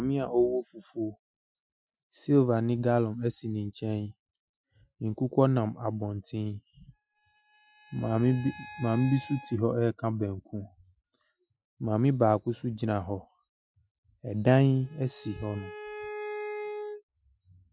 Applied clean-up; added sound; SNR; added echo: classical method Wiener filter.